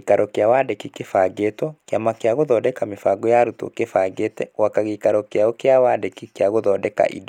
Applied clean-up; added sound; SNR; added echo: none; none; none; none.